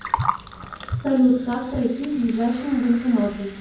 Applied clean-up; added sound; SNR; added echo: none; Gurgling; 8 dB; reverberation time 0.9 s.